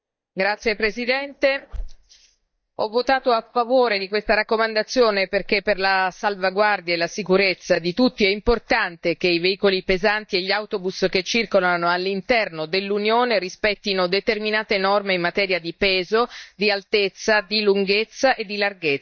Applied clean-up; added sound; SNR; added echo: neural mask model DeepFilterNet 3.